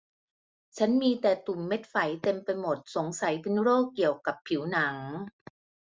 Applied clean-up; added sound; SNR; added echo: none; none; none; none.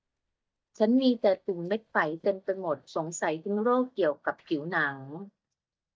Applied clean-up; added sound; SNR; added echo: neural mask model DeepFilterNet 3.